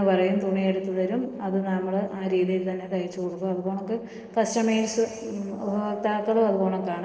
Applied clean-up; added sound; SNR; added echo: neural separator model SepFormer DNS4.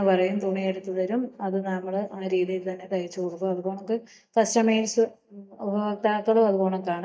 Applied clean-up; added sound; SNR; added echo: neural mask model DeepFilterNet 3.